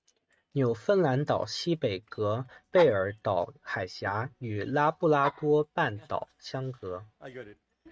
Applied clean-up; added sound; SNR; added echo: neural mask model RNNoise.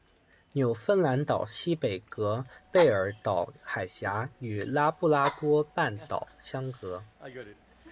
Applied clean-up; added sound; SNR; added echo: none; Dog; 16 dB; none.